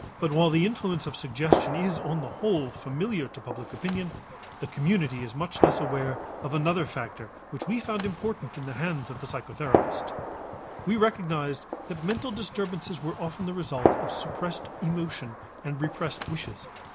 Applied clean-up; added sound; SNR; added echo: none; Gunshot, gunfire; 2 dB; none.